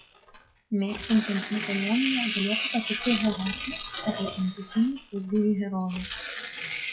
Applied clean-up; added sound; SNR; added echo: classical method WPE with log-MMSE.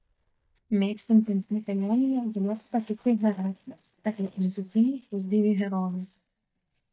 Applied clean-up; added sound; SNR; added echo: neural mask model DeepFilterNet 3.